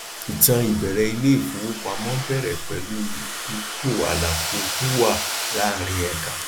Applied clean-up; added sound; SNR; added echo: none; Domestic sounds, home sounds; 5 dB; none.